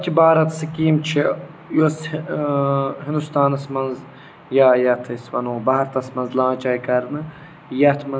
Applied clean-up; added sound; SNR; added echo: none; none; none; none.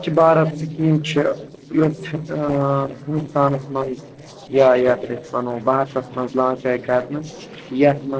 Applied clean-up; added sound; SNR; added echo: neural separator model SepFormer DNS4.